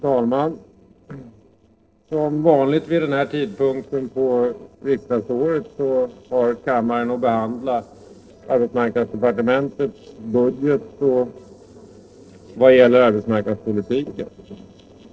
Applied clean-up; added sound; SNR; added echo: neural separator model SepFormer DNS4.